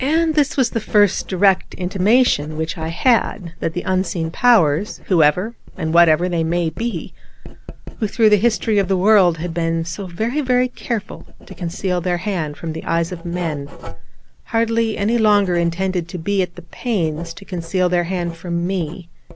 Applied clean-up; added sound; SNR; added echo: none; Writing; 12 dB; none.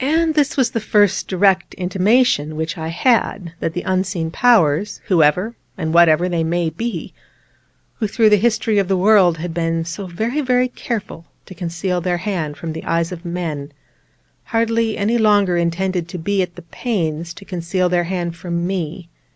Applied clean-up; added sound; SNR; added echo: none; none; none; none.